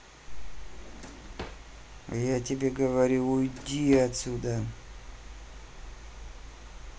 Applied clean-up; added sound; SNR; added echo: none; Drawer open or close; 16 dB; none.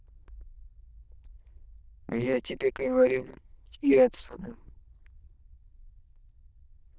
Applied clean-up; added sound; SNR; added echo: neural diffusion model UNIVERSE++.